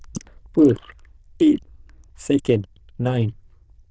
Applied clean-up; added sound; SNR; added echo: neural diffusion model UNIVERSE++.